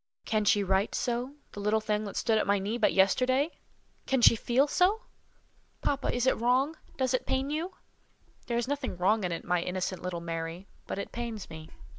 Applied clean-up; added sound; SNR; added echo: none; none; none; none.